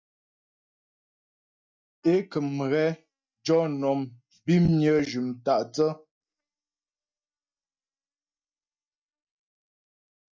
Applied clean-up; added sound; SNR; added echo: neural mask model DeepFilterNet 3.